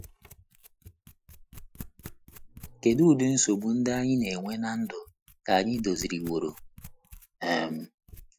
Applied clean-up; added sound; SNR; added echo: classical method Wiener filter.